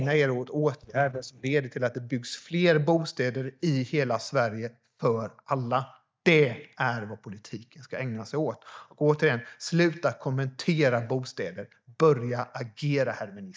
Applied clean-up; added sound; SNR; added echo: neural mask model DeepFilterNet 3.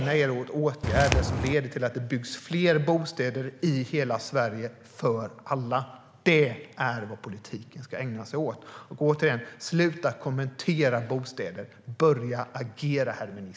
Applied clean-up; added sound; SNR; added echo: none; Walk, footsteps; -2 dB; none.